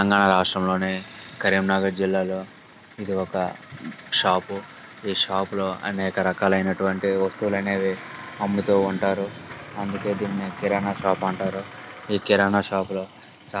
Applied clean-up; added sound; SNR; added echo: none; none; none; none.